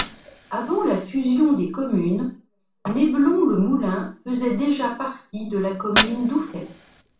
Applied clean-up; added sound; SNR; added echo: none; Fire; 9 dB; reverberation time 0.4 s.